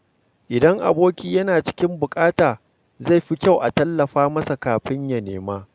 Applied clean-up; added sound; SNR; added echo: none; none; none; none.